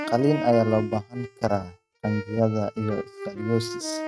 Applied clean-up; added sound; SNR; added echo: neural mask model RNNoise.